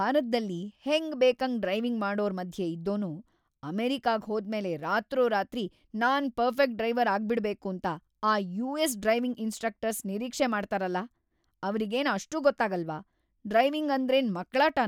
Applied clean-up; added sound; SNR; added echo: none; none; none; none.